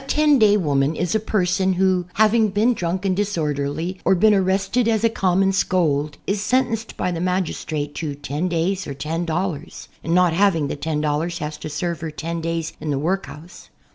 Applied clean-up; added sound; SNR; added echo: none; none; none; none.